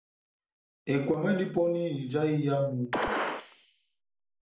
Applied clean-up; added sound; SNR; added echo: none; Gunshot, gunfire; 4 dB; none.